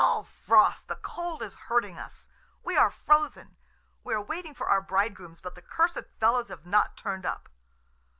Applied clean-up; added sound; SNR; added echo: none; none; none; none.